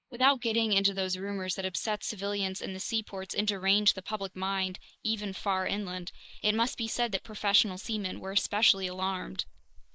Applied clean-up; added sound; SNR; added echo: neural mask model Resemble Enhance denoiser.